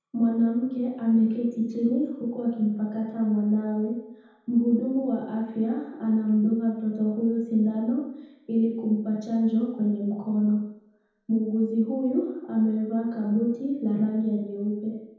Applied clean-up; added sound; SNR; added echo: none; none; none; reverberation time 0.9 s.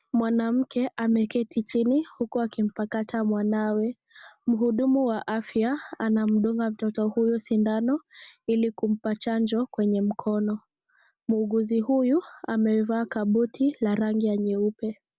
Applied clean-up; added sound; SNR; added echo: none; none; none; none.